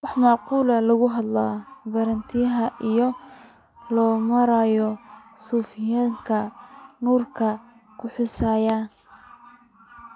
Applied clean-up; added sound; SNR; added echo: none; none; none; none.